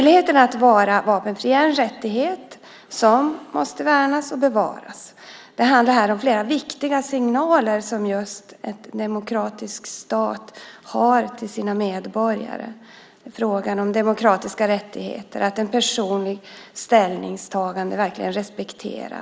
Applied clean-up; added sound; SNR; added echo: none; none; none; none.